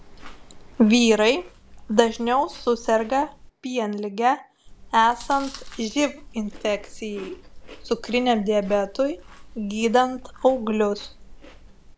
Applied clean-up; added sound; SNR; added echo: none; Chewing, mastication; 19 dB; none.